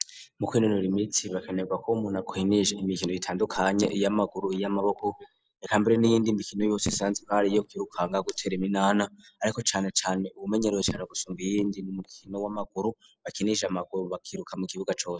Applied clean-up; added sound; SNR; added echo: neural mask model Resemble Enhance denoiser.